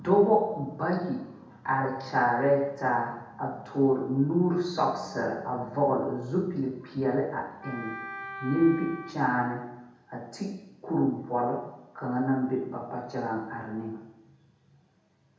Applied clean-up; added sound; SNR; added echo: none; Wind instrument, woodwind instrument; 12 dB; reverberation time 0.8 s.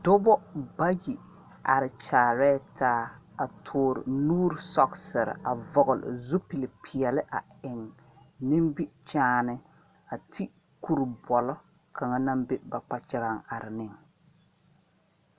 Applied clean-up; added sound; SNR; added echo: none; none; none; none.